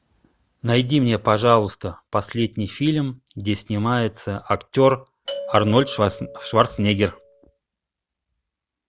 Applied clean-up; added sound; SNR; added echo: none; Doorbell; 14 dB; none.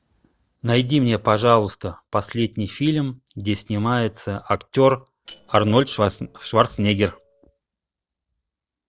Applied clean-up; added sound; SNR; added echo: neural separator model SepFormer DNS4.